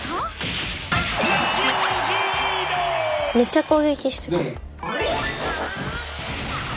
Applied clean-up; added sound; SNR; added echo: none; none; none; none.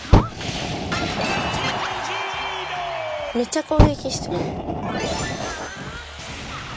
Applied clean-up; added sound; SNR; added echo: none; Fire; -3 dB; none.